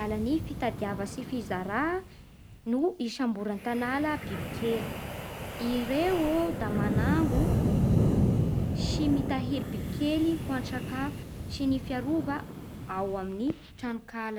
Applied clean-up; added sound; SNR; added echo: none; Wind; 0 dB; none.